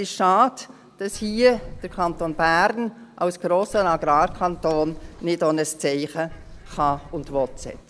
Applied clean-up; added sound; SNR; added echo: none; Bird; 16 dB; none.